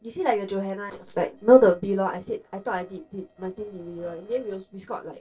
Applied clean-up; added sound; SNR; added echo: neural separator model SepFormer DNS4.